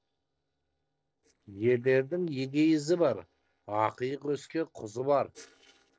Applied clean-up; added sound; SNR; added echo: neural separator model SepFormer DNS4.